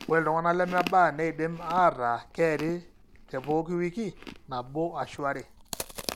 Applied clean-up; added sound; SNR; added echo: none; Chewing, mastication; 14 dB; none.